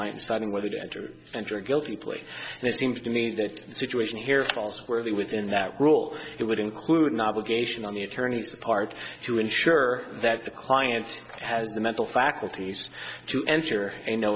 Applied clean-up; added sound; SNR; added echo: none; none; none; none.